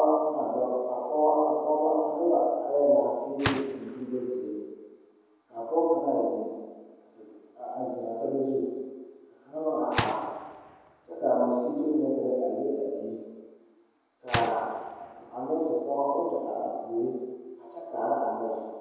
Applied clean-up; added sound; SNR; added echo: none; Gunshot, gunfire; 12 dB; reverberation time 1.2 s.